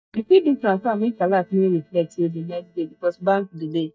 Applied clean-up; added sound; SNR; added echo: neural mask model DeepFilterNet 3.